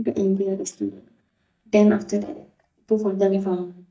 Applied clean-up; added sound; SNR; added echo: neural mask model DeepFilterNet 3.